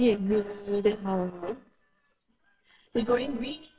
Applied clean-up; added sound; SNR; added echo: neural separator model SepFormer WHAMR!.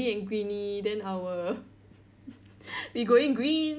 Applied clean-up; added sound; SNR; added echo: none; none; none; none.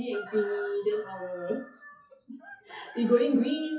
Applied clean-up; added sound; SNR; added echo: classical method WPE with log-MMSE.